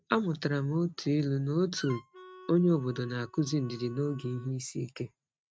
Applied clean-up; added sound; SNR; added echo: neural mask model RNNoise.